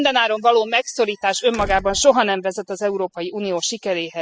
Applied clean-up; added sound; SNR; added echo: classical method spectral subtraction.